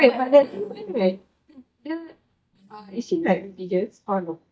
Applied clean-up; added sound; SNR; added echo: neural mask model DeepFilterNet 3.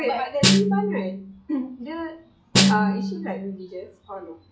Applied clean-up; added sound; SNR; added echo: classical method log-MMSE.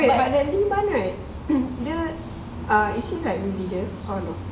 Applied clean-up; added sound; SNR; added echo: none; none; none; none.